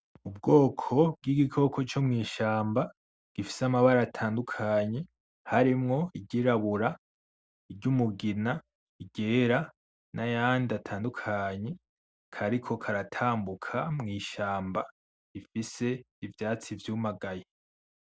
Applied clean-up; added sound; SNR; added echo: none; none; none; none.